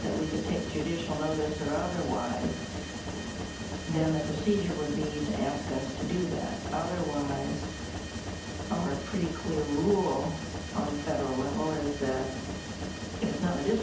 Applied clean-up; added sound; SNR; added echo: none; Mechanisms; 5 dB; reverberation time 0.6 s.